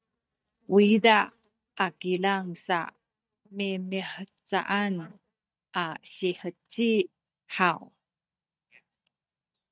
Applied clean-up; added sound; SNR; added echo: neural mask model DeepFilterNet 3.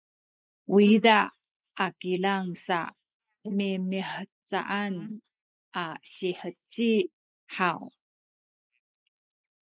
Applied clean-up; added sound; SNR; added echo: neural mask model Resemble Enhance denoiser.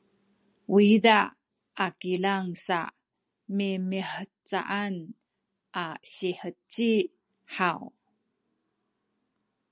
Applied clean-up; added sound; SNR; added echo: none; none; none; none.